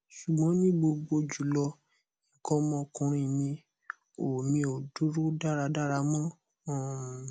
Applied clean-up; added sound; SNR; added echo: none; none; none; none.